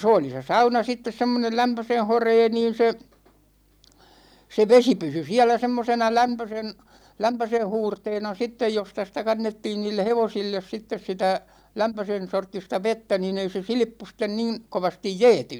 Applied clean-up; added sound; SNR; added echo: none; none; none; none.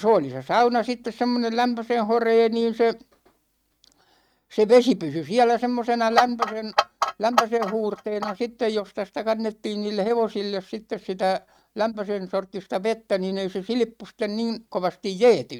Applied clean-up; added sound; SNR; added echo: neural mask model RNNoise.